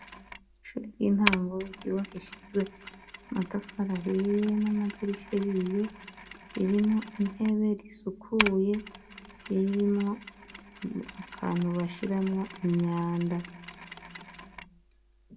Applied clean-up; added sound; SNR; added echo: none; Mechanisms; 9 dB; reverberation time 0.3 s.